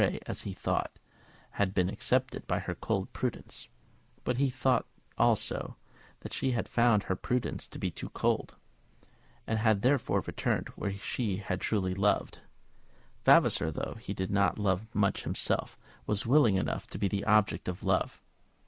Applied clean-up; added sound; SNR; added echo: neural mask model Resemble Enhance denoiser.